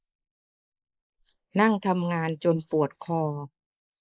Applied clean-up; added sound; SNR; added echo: neural mask model Resemble Enhance denoiser.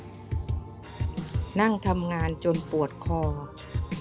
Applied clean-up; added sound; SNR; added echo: none; Drum kit; 2 dB; none.